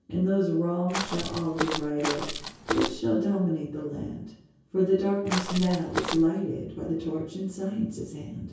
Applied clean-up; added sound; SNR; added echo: none; Walk, footsteps; 5 dB; reverberation time 0.6 s.